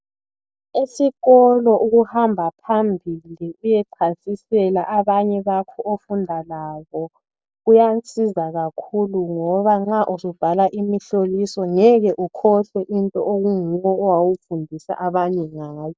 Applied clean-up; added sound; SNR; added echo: none; none; none; none.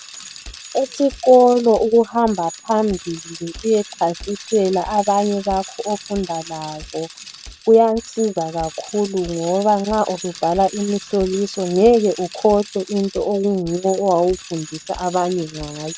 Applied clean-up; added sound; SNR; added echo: none; Bicycle; 17 dB; none.